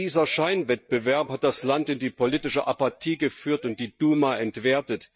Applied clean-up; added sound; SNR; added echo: neural mask model DeepFilterNet 3.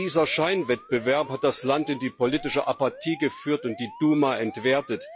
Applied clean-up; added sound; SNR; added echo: classical method log-MMSE.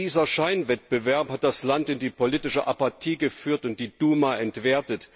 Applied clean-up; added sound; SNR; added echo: none; none; none; none.